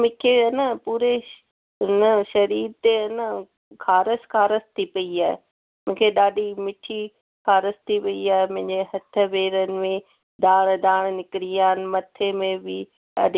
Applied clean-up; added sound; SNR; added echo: none; none; none; none.